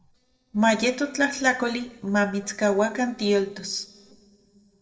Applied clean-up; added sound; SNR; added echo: neural separator model SepFormer DNS4.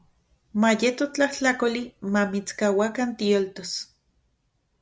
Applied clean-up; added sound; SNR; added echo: none; none; none; none.